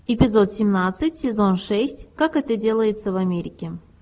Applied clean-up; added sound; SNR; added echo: none; none; none; none.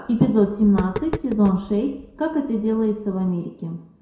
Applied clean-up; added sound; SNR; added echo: none; Tap; 14 dB; reverberation time 0.5 s.